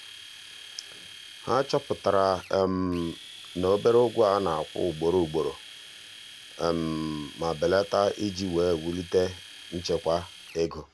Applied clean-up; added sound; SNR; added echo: none; Domestic sounds, home sounds; 18 dB; none.